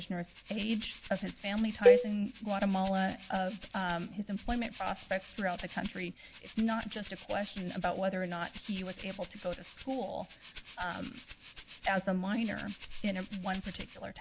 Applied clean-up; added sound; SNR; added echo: none; Rattle (instrument) + Cowbell; -4 dB; none.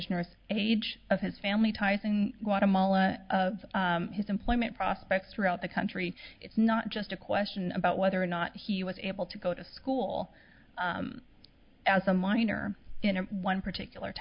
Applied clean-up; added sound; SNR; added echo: none; none; none; none.